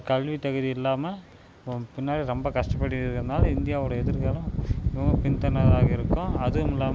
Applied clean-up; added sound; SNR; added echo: none; none; none; none.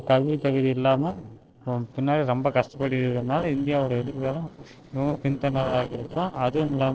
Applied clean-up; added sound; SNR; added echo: neural separator model SepFormer DNS4.